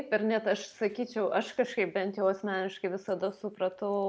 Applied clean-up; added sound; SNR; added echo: none; none; none; none.